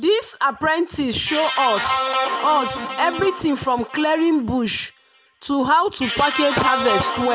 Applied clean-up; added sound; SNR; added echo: none; Guitar; 6 dB; none.